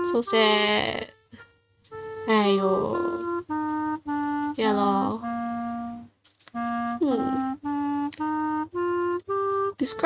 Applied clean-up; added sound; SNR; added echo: neural mask model RNNoise.